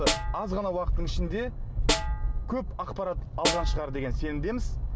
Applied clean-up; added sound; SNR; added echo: none; Snare drum; 6 dB; none.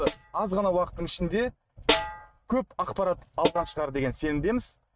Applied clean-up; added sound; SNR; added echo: neural mask model RNNoise.